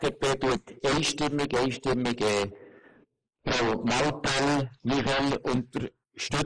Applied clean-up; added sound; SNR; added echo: neural mask model Resemble Enhance denoiser.